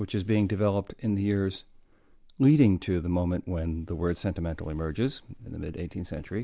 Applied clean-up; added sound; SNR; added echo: none; none; none; none.